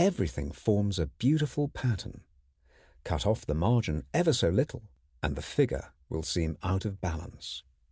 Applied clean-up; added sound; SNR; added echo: none; none; none; none.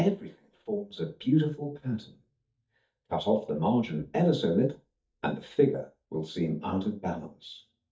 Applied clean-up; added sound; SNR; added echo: neural mask model DeepFilterNet 3.